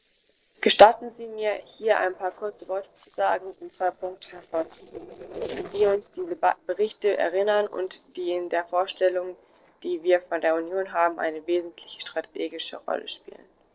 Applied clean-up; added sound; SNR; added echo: neural separator model SepFormer DNS4.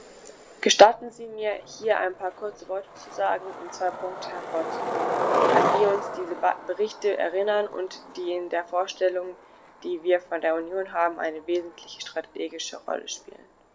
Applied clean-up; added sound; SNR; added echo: none; Skateboard; 5 dB; none.